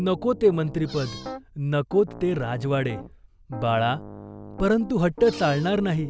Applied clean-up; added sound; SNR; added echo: none; Squeak + Piano; 15 dB; none.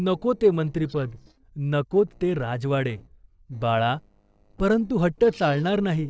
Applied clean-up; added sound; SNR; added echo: neural separator model SepFormer DNS4.